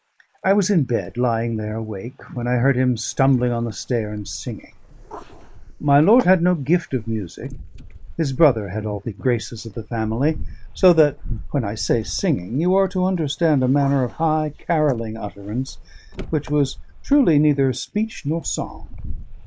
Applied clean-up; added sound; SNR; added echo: neural mask model Resemble Enhance denoiser.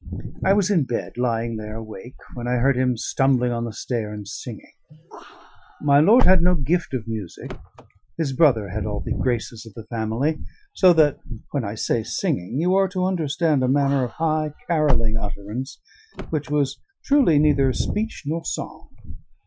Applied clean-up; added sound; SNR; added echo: classical method Wiener filter.